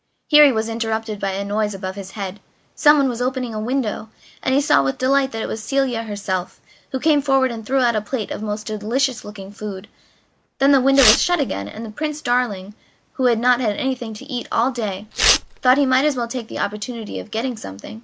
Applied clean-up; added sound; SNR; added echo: none; Tearing; 3 dB; none.